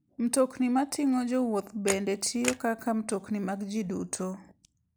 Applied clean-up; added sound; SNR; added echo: none; Camera; 10 dB; none.